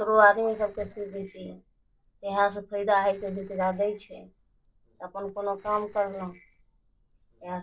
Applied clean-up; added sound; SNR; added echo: neural separator model SepFormer DNS4.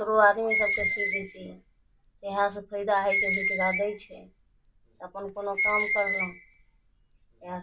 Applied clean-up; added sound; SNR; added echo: none; Screech; 2 dB; reverberation time 0.2 s.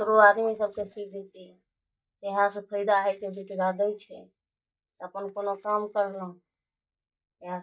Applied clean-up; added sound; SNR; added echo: neural mask model DeepFilterNet 3.